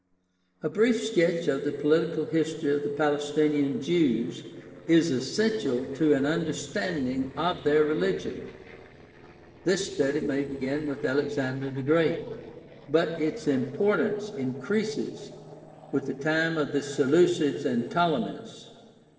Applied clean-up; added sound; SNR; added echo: neural separator model SepFormer DNS4.